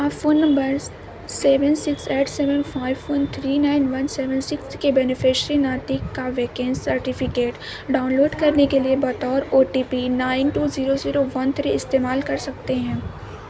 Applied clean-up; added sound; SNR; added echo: none; none; none; none.